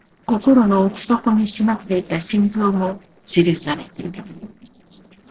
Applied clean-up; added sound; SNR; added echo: neural separator model SepFormer DNS4.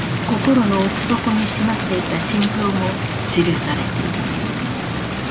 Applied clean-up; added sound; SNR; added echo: none; Rain; 6 dB; reverberation time 0.2 s.